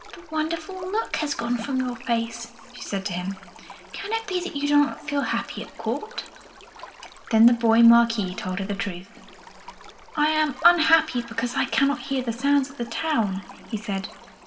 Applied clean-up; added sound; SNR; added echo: none; Stream; 19 dB; reverberation time 1.8 s.